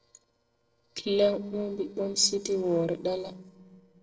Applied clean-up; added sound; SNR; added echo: neural separator model SepFormer DNS4.